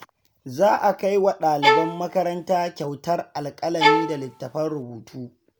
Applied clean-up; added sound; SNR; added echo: none; Bowed string instrument; -2 dB; none.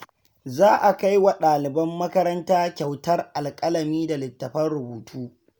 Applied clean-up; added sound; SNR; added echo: none; none; none; none.